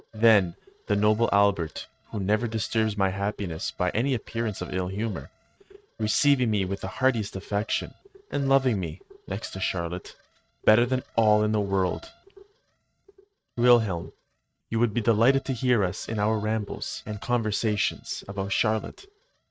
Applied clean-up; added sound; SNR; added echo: neural mask model RNNoise.